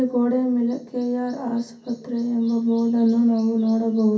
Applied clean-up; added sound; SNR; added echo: none; none; none; reverberation time 0.3 s.